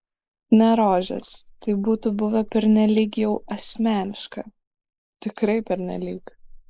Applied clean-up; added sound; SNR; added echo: neural mask model Resemble Enhance denoiser.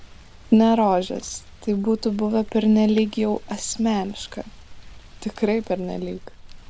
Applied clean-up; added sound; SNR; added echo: none; Rain; 18 dB; none.